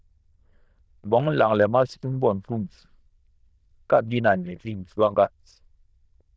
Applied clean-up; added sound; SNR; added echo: neural diffusion model UNIVERSE++.